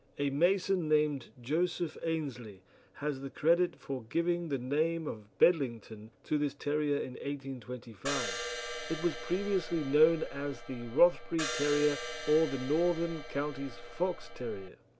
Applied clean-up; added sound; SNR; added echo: none; Crash cymbal; 8 dB; none.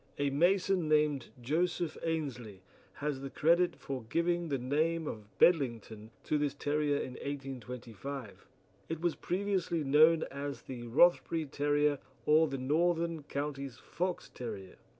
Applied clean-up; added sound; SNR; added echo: none; none; none; none.